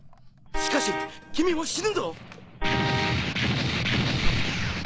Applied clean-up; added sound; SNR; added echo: none; Drawer open or close + Vehicle horn, car horn, honking; 3 dB; none.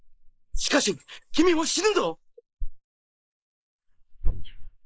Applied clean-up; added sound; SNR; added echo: neural mask model Resemble Enhance denoiser.